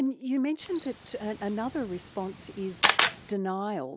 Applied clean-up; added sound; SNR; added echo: none; Camera; -2 dB; none.